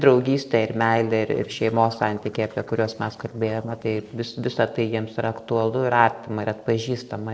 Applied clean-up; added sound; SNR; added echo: neural separator model SepFormer DNS4.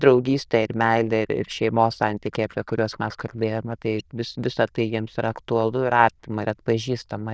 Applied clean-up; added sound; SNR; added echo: neural diffusion model UNIVERSE++.